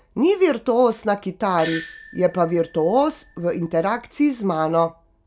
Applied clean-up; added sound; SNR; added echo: none; Doorbell; 18 dB; none.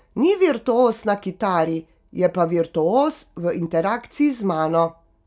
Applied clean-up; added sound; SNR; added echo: none; none; none; none.